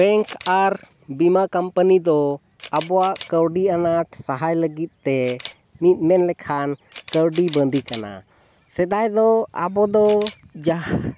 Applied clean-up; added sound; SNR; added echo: none; Camera; 18 dB; none.